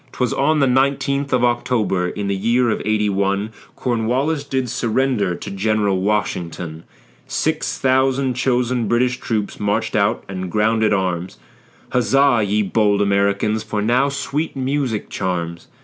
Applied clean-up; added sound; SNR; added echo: none; none; none; none.